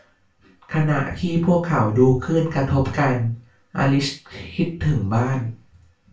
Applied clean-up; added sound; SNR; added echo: none; none; none; reverberation time 0.3 s.